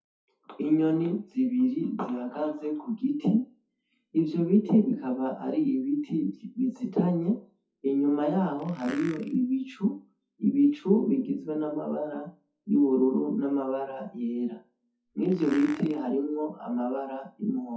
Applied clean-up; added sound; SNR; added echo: classical method WPE with log-MMSE.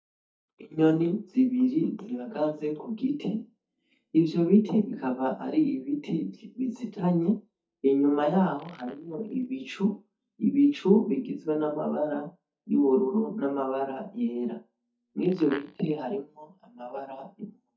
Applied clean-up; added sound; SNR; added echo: neural mask model DeepFilterNet 3.